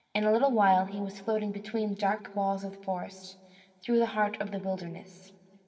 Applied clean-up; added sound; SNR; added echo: none; none; none; reverberation time 1.9 s.